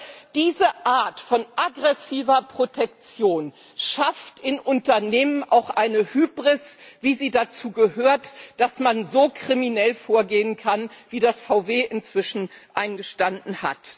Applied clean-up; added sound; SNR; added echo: none; none; none; none.